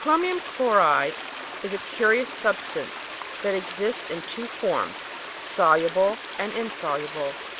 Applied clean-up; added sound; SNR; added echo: none; Stream; 10 dB; none.